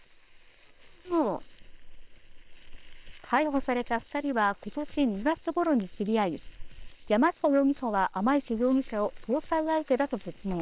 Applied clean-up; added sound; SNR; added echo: neural separator model SepFormer WHAM!.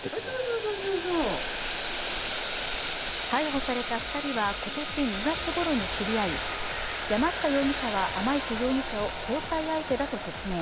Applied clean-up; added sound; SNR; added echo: none; Boiling; 3 dB; none.